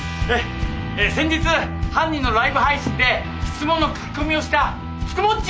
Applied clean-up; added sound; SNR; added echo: none; Percussion; 13 dB; none.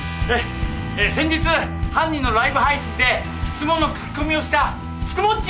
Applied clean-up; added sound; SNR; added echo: none; none; none; none.